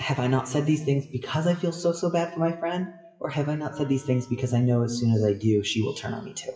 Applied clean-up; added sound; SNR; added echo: classical method WPE with log-MMSE.